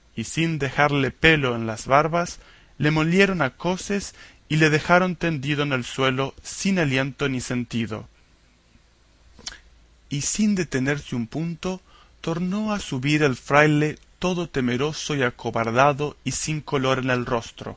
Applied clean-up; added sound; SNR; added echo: none; none; none; none.